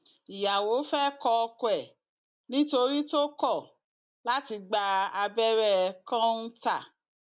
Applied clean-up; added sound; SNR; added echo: none; none; none; none.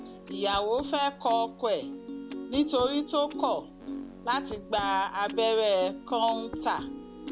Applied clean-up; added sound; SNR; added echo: none; Piano; 10 dB; none.